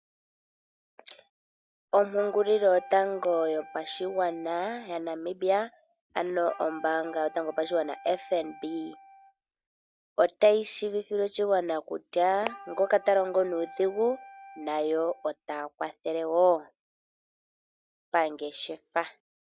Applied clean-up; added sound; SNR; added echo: none; Wind instrument, woodwind instrument; 19 dB; none.